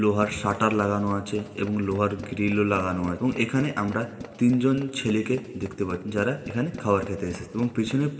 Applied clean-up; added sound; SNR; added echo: none; Tools; 17 dB; reverberation time 1.6 s.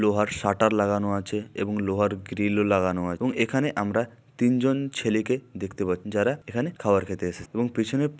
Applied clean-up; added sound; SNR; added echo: none; none; none; none.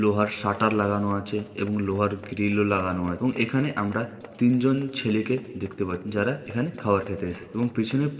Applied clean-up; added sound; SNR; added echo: neural separator model SepFormer DNS4.